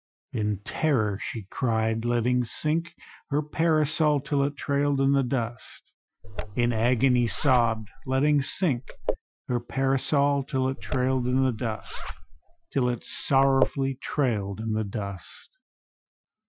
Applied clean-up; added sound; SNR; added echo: classical method Wiener filter.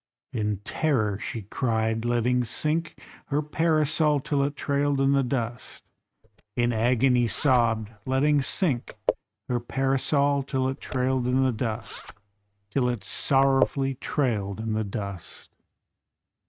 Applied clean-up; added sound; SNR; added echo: neural mask model RNNoise.